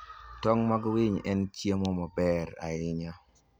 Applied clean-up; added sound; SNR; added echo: none; none; none; none.